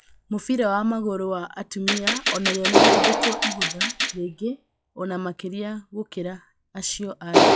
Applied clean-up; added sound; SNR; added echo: classical method log-MMSE.